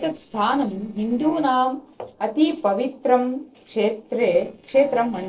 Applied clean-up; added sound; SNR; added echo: neural separator model SepFormer DNS4.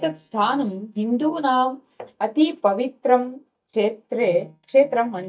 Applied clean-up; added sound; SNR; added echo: neural mask model DeepFilterNet 3.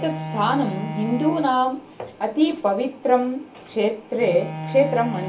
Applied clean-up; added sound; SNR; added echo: none; Bowed string instrument; 11 dB; reverberation time 0.3 s.